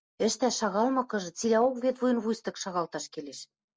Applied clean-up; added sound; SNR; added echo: none; none; none; none.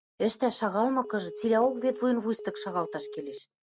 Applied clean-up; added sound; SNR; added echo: neural mask model RNNoise.